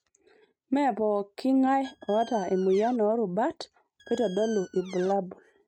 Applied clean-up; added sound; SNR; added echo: neural mask model RNNoise.